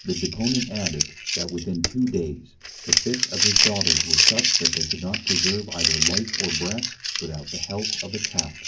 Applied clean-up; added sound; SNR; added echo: none; Crumpling, crinkling; -5 dB; reverberation time 0.3 s.